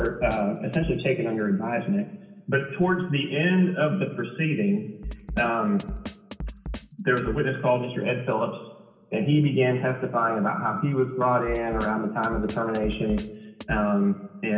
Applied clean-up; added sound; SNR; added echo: none; Drum kit; 15 dB; reverberation time 1.1 s.